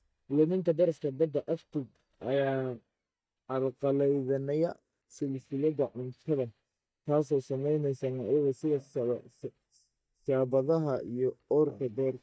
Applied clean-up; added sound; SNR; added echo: neural mask model DeepFilterNet 3.